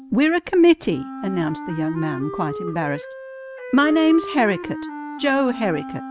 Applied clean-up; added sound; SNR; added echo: none; Wind instrument, woodwind instrument; 11 dB; none.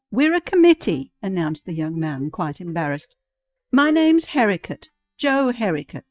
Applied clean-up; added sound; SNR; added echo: neural mask model DeepFilterNet 3.